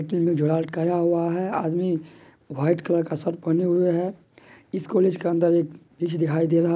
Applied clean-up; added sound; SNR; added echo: none; none; none; none.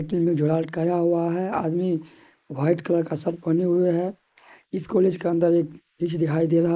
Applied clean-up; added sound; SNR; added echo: neural mask model Resemble Enhance denoiser.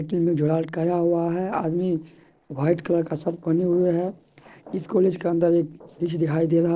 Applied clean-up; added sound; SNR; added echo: neural separator model SepFormer DNS4.